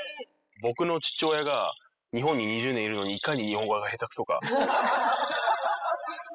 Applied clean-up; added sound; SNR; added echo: classical method spectral subtraction.